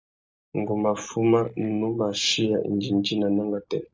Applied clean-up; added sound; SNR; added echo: neural mask model DeepFilterNet 3.